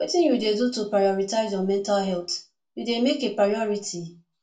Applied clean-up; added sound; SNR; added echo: none; none; none; reverberation time 0.2 s.